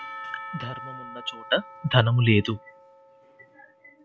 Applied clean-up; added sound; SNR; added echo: none; Church bell / Percussion; 15 dB; none.